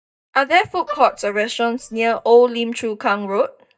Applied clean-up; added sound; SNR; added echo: neural mask model DeepFilterNet 3.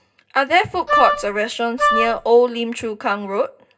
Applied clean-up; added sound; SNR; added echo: none; Wind instrument, woodwind instrument; 0 dB; reverberation time 0.2 s.